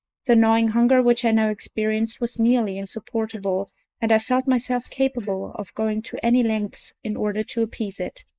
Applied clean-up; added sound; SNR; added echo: neural mask model Resemble Enhance denoiser.